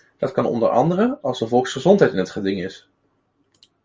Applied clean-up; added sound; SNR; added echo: none; none; none; none.